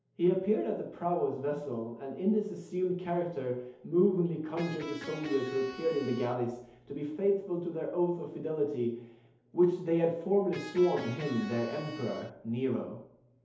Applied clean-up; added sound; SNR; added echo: none; Electric guitar; 13 dB; reverberation time 2.2 s.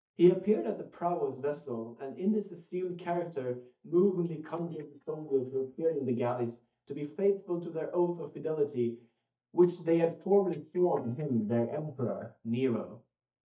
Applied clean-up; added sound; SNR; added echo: neural mask model DeepFilterNet 3.